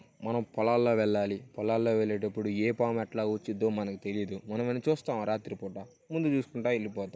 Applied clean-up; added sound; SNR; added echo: none; none; none; none.